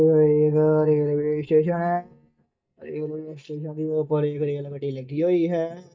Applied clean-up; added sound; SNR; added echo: neural mask model DeepFilterNet 3.